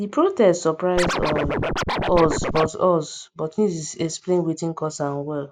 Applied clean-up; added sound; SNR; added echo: none; Scratching (performance technique); 1 dB; none.